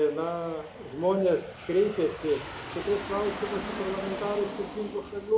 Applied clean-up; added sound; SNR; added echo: none; Aircraft; 10 dB; none.